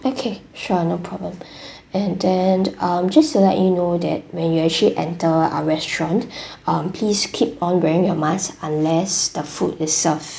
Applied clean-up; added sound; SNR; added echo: none; none; none; none.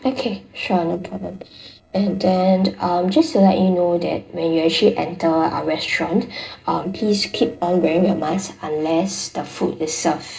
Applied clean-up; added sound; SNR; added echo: neural separator model SepFormer DNS4.